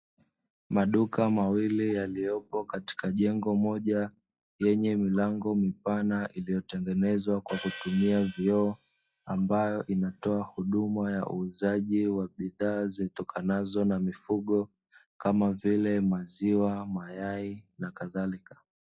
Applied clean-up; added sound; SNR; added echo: classical method log-MMSE.